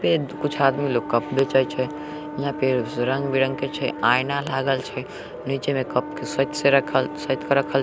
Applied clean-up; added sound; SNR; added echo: none; Wind instrument, woodwind instrument; 12 dB; none.